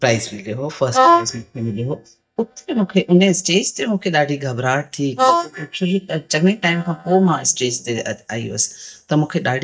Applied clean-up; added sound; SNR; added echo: neural mask model DeepFilterNet 3.